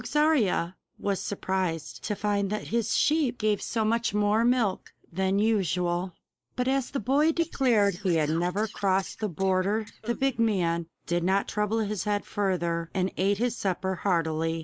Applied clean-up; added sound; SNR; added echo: neural mask model Resemble Enhance denoiser.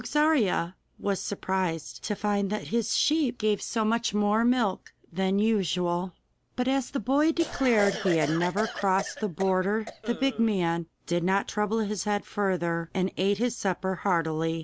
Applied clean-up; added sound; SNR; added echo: none; Cough; 9 dB; none.